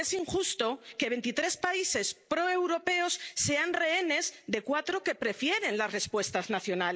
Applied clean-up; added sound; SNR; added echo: none; none; none; none.